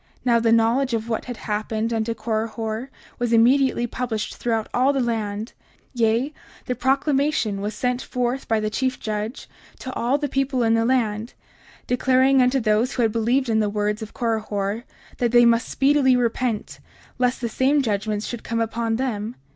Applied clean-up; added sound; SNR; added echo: none; none; none; none.